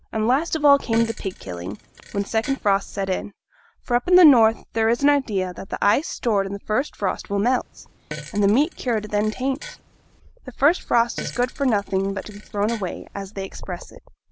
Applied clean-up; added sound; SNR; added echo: none; Fart; 18 dB; none.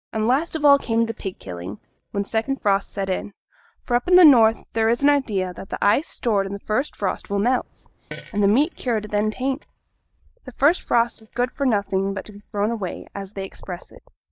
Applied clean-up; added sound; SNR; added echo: neural mask model DeepFilterNet 3.